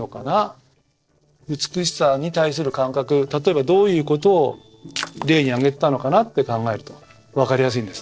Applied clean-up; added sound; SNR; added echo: neural separator model SepFormer DNS4.